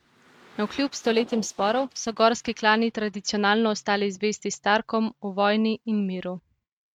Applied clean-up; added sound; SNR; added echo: neural mask model RNNoise.